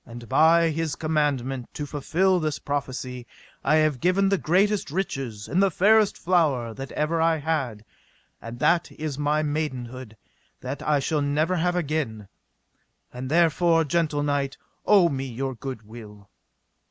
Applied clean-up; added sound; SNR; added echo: none; none; none; none.